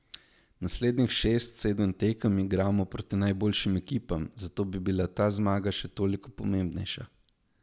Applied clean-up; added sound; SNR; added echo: none; none; none; none.